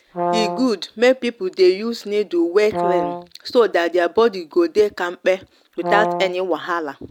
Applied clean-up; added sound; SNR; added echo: none; Brass instrument; 6 dB; none.